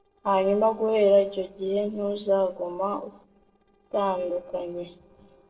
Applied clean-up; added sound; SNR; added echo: neural separator model SepFormer DNS4.